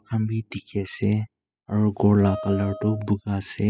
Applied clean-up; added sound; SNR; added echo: classical method spectral subtraction.